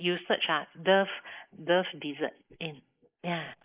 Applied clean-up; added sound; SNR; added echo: neural mask model Resemble Enhance denoiser.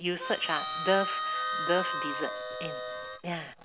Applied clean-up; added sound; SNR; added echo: none; Harmonica; 2 dB; none.